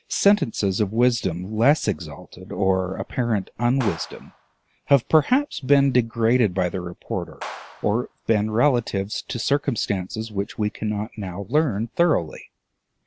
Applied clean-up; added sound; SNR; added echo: none; Clapping; 17 dB; none.